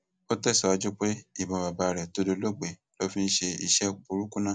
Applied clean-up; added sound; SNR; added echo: none; none; none; none.